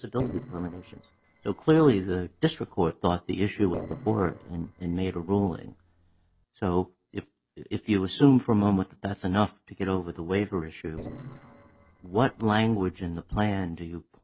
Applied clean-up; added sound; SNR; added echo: neural separator model SepFormer DNS4.